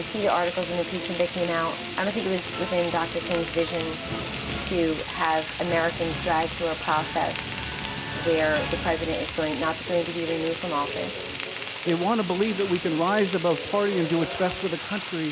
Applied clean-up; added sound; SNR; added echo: none; Frying (food); 2 dB; none.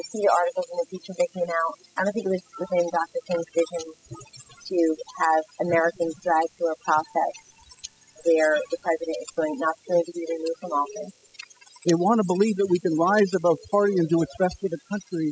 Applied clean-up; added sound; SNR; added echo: classical method spectral subtraction.